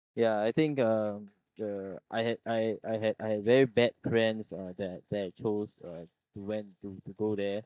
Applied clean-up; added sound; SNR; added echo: neural mask model DeepFilterNet 3.